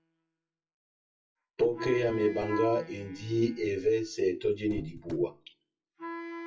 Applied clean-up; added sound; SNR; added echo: classical method WPE with log-MMSE.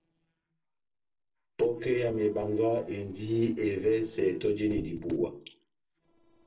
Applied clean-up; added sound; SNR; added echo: neural separator model SepFormer DNS4.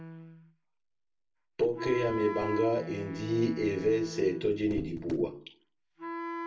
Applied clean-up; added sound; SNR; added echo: none; Wind instrument, woodwind instrument; 10 dB; reverberation time 0.3 s.